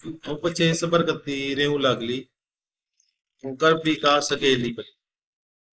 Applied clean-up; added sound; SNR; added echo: neural mask model Resemble Enhance denoiser.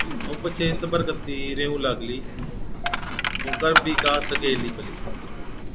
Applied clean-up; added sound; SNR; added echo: none; Coin (dropping); -1 dB; none.